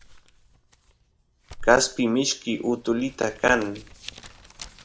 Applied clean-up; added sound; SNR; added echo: none; Crumpling, crinkling; 16 dB; none.